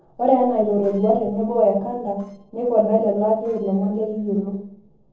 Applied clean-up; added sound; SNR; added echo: neural separator model SepFormer DNS4.